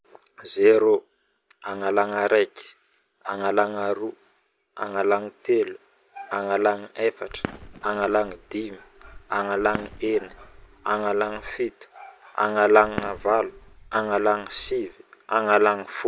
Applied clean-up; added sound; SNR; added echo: none; Fireworks; 16 dB; none.